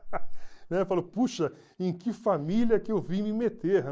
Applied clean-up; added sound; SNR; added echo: neural mask model Resemble Enhance denoiser.